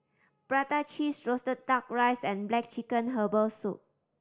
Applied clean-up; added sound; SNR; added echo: none; none; none; none.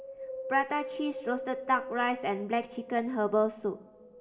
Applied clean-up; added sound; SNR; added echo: none; Wind; 10 dB; reverberation time 2.0 s.